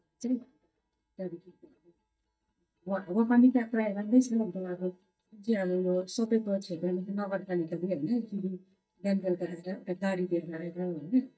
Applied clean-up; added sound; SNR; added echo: neural mask model DeepFilterNet 3.